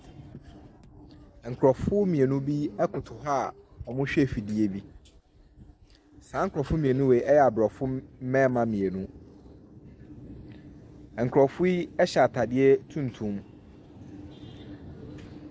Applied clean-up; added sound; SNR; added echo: none; none; none; none.